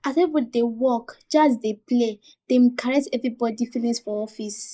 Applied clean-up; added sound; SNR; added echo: neural mask model Resemble Enhance denoiser.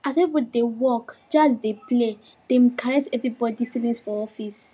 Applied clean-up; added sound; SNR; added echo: none; none; none; none.